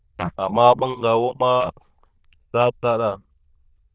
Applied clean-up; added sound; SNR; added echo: neural diffusion model UNIVERSE++.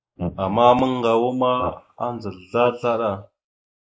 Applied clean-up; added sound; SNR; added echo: neural mask model Resemble Enhance denoiser.